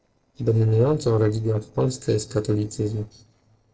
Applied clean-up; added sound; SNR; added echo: neural separator model SepFormer DNS4.